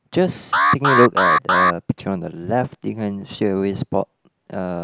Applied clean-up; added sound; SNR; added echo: neural mask model Resemble Enhance denoiser.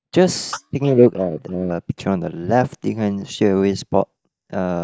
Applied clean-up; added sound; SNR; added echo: neural mask model DeepFilterNet 3.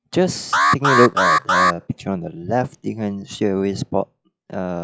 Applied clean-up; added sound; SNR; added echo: classical method log-MMSE.